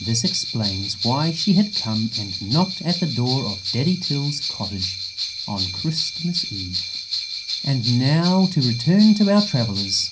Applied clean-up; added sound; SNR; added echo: none; Bell; 6 dB; reverberation time 0.3 s.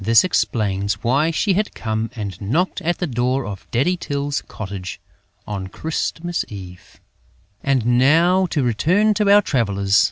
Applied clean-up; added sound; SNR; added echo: none; none; none; none.